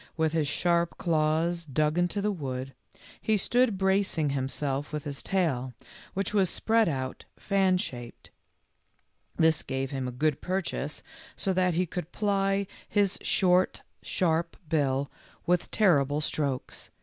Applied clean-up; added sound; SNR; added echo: none; none; none; none.